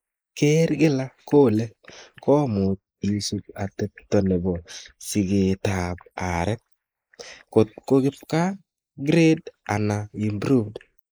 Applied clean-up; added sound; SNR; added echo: neural mask model Resemble Enhance denoiser.